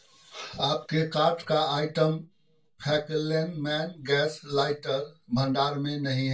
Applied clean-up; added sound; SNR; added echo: none; none; none; reverberation time 0.2 s.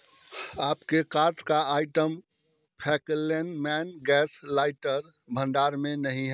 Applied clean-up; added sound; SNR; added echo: none; none; none; none.